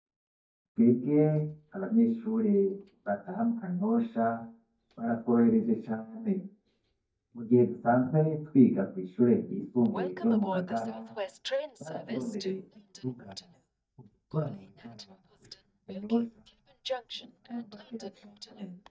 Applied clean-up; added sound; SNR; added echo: neural mask model DeepFilterNet 3.